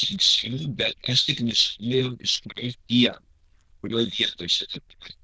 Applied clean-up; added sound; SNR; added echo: neural diffusion model UNIVERSE++.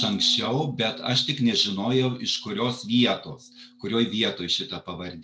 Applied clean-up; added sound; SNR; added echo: none; Harp; 19 dB; none.